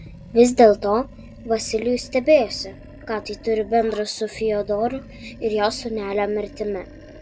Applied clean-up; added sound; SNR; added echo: none; Animal; 19 dB; none.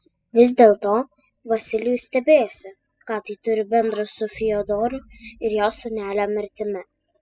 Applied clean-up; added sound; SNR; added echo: classical method spectral subtraction.